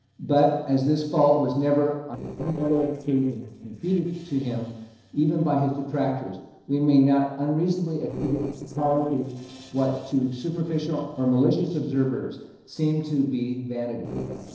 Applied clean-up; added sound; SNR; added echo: neural separator model SepFormer DNS4.